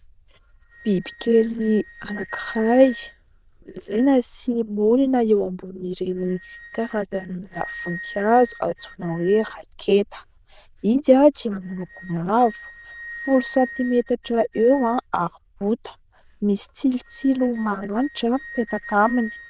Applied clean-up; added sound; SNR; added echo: neural diffusion model UNIVERSE++.